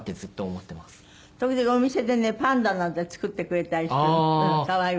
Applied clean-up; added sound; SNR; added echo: none; none; none; none.